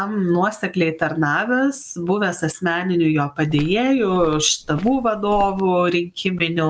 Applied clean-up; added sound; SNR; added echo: none; Walk, footsteps; 16 dB; none.